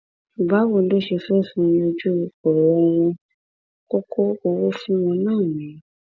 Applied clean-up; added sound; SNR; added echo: none; none; none; none.